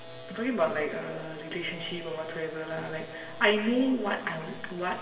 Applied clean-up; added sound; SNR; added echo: none; Guitar; 17 dB; reverberation time 2.0 s.